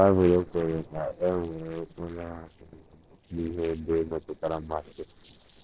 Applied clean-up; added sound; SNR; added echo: neural separator model SepFormer DNS4.